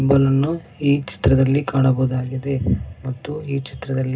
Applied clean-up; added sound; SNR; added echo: none; none; none; reverberation time 0.2 s.